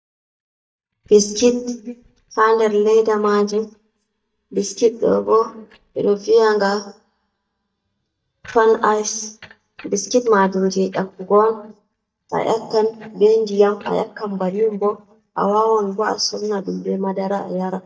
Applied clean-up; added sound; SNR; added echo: neural mask model DeepFilterNet 3.